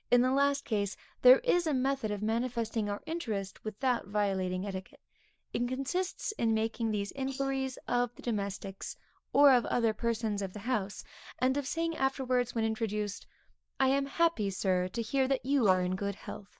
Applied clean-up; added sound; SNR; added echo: neural mask model Resemble Enhance denoiser.